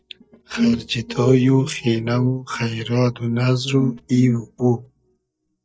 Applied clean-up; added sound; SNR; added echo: neural mask model DeepFilterNet 3.